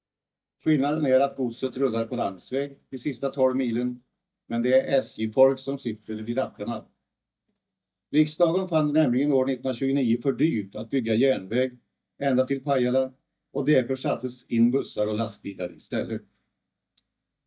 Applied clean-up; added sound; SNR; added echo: neural mask model DeepFilterNet 3.